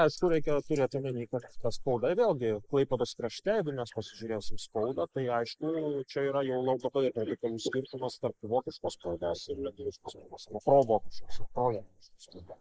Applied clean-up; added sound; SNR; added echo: neural mask model Resemble Enhance denoiser.